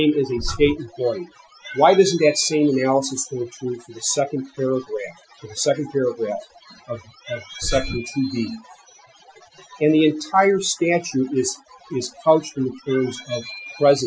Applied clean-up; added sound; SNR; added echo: classical method Wiener filter.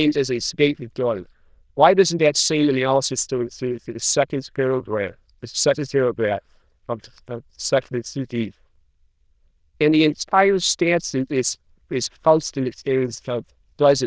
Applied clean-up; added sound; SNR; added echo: neural diffusion model UNIVERSE++.